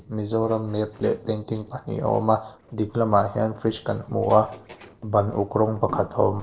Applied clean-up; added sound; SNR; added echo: neural separator model SepFormer DNS4.